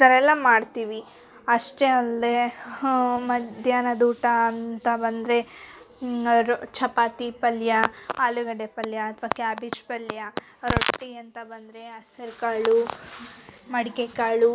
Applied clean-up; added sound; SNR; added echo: none; none; none; none.